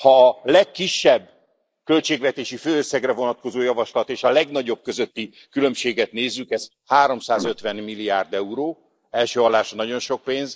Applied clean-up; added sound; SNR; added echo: neural mask model Resemble Enhance denoiser.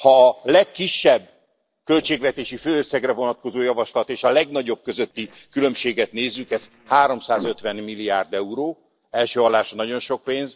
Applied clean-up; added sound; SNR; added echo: neural separator model SepFormer DNS4.